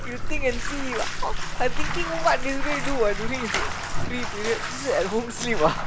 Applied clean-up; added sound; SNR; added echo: none; Bathtub (filling or washing); -2 dB; none.